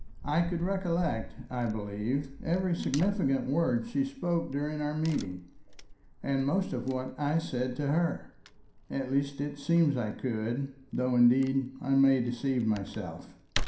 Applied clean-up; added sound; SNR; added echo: none; Tearing / Wood; 13 dB; reverberation time 0.5 s.